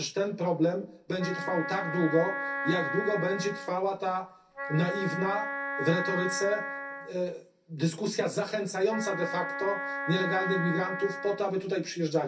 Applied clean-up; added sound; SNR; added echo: none; Wind instrument, woodwind instrument; 5 dB; reverberation time 0.3 s.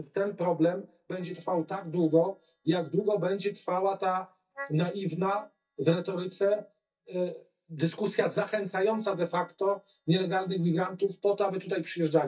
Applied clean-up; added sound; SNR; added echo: neural mask model DeepFilterNet 3.